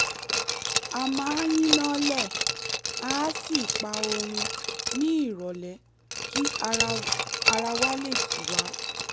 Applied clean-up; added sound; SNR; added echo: none; Glass; -2 dB; none.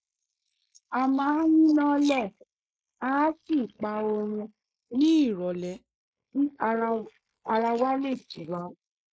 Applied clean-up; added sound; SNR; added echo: neural mask model Resemble Enhance denoiser.